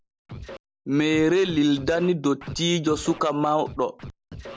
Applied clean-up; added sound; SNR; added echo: none; Scratching (performance technique); 17 dB; none.